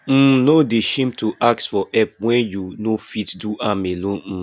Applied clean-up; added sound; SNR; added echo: none; none; none; none.